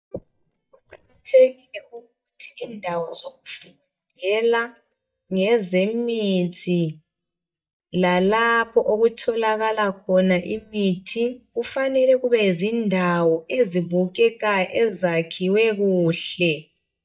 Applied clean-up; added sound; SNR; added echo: neural mask model DeepFilterNet 3.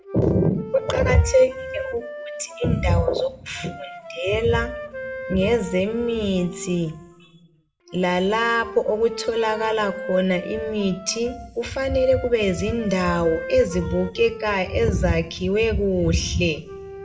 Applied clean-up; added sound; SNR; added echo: none; Wind instrument, woodwind instrument; 14 dB; reverberation time 0.5 s.